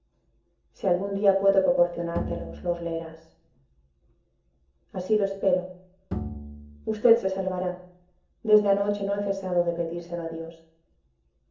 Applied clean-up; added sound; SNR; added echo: none; Bowed string instrument; 10 dB; reverberation time 0.7 s.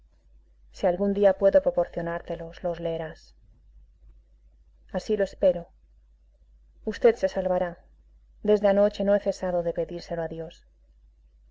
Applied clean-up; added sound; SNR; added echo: none; none; none; none.